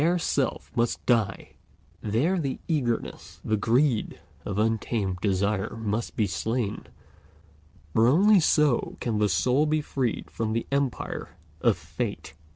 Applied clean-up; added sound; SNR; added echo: none; none; none; none.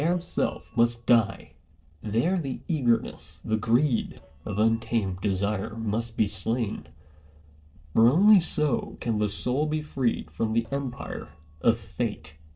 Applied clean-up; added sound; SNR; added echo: neural separator model SepFormer DNS4.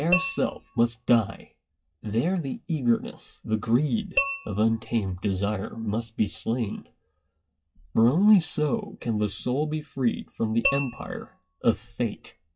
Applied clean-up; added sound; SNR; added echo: classical method WPE with log-MMSE.